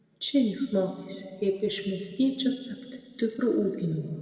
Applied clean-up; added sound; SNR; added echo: none; none; none; reverberation time 2.0 s.